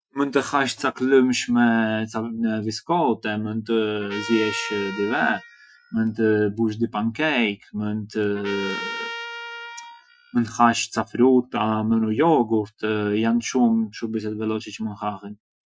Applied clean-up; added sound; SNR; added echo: classical method Wiener filter.